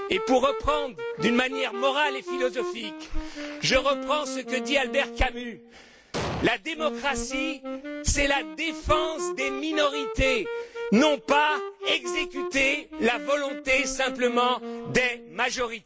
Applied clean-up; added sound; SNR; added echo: none; Explosion + Wind instrument, woodwind instrument; 8 dB; none.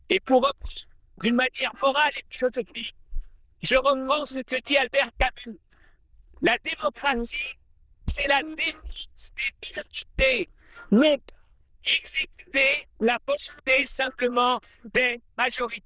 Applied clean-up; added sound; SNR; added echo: neural diffusion model UNIVERSE++.